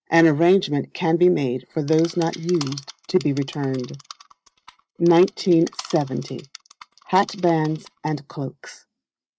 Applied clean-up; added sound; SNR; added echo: neural mask model RNNoise.